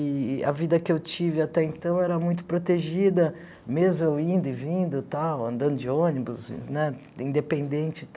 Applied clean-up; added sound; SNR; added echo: none; none; none; none.